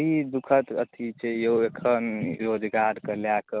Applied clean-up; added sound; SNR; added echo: none; none; none; none.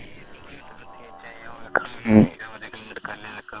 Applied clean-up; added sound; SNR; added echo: neural separator model SepFormer WHAM!.